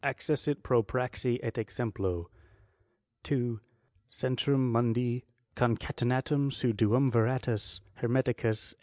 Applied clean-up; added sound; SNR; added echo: none; none; none; none.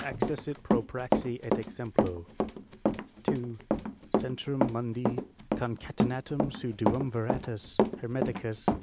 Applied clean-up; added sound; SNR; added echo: none; Run; -4 dB; none.